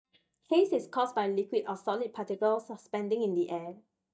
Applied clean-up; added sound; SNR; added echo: neural mask model DeepFilterNet 3.